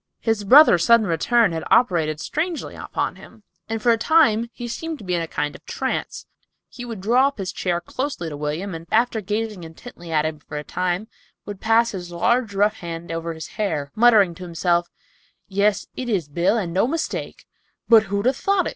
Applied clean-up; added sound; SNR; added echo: none; none; none; none.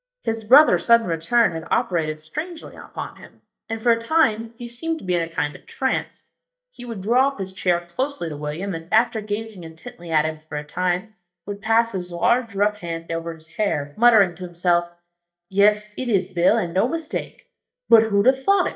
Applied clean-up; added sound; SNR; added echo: neural mask model DeepFilterNet 3.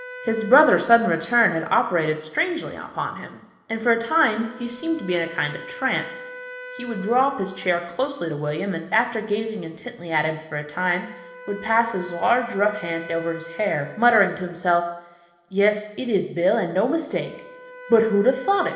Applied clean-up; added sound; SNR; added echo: none; Wind instrument, woodwind instrument; 18 dB; reverberation time 1.0 s.